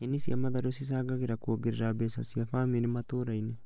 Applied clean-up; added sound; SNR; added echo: neural mask model Resemble Enhance denoiser.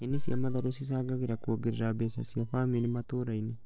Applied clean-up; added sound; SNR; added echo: neural separator model SepFormer DNS4.